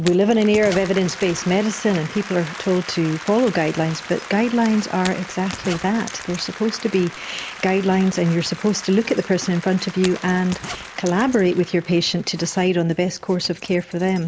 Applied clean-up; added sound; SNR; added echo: none; Applause + Zipper (clothing); 14 dB; none.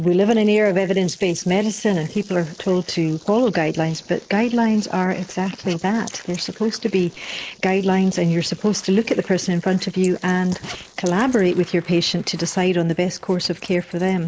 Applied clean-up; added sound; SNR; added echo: neural mask model Resemble Enhance denoiser.